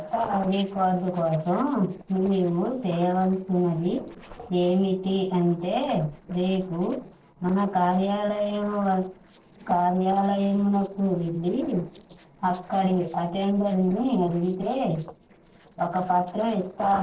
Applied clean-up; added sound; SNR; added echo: neural separator model SepFormer DNS4.